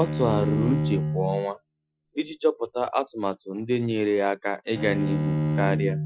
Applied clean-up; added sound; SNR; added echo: classical method Wiener filter.